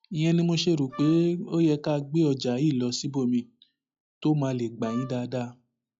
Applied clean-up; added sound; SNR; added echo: classical method log-MMSE.